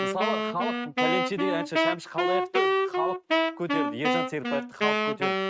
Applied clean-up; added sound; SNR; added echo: neural mask model RNNoise.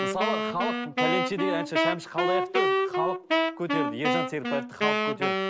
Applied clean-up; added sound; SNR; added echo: none; Wind instrument, woodwind instrument; -5 dB; none.